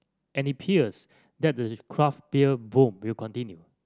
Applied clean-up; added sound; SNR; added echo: none; none; none; none.